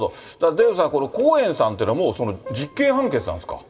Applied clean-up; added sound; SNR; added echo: none; Keyboard (musical); 17 dB; reverberation time 1.8 s.